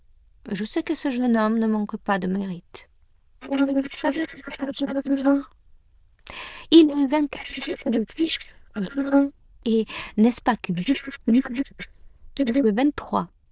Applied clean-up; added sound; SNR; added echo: neural diffusion model UNIVERSE++.